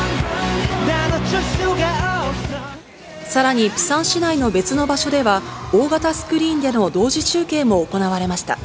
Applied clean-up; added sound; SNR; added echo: none; none; none; none.